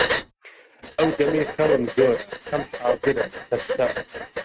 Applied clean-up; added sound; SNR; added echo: neural mask model RNNoise.